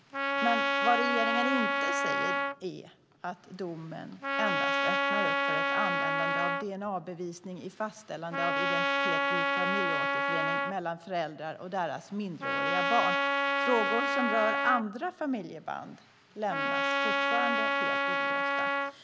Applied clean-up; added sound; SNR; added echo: none; Trumpet; -4 dB; none.